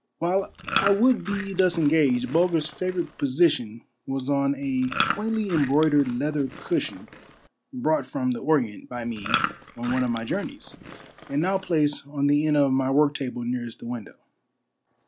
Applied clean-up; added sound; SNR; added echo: none; Chewing, mastication; 8 dB; none.